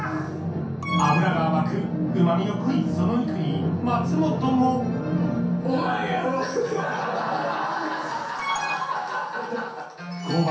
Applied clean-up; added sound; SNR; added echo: none; Alarm; 8 dB; reverberation time 0.6 s.